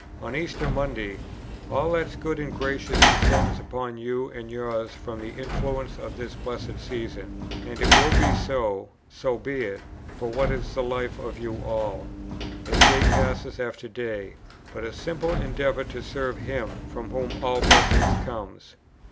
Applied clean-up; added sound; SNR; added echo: none; Sliding door / Slam; -3 dB; none.